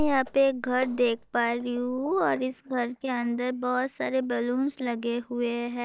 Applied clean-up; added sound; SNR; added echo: neural mask model DeepFilterNet 3.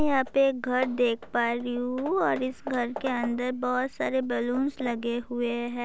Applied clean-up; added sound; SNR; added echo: none; Hammer / Wood; 17 dB; none.